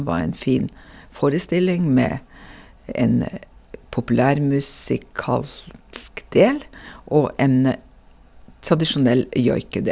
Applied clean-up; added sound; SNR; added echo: none; none; none; none.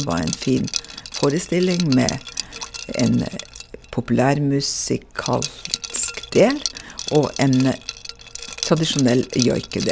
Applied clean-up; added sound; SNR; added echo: none; Liquid; 11 dB; none.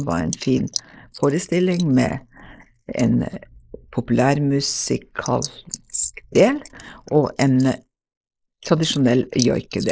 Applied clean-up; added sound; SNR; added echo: neural mask model Resemble Enhance denoiser.